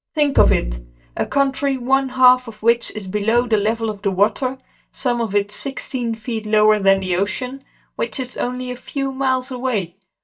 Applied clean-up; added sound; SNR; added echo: neural mask model DeepFilterNet 3.